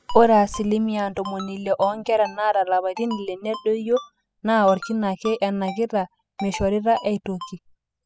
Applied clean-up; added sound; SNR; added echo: classical method spectral subtraction.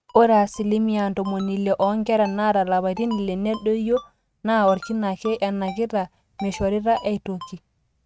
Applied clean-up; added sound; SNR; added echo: neural mask model RNNoise.